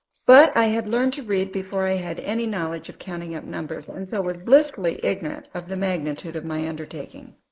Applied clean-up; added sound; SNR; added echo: neural mask model Resemble Enhance denoiser.